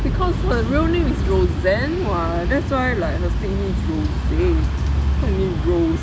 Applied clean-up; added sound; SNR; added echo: none; none; none; none.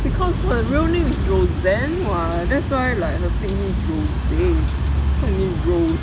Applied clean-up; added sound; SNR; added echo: none; Tambourine; 19 dB; none.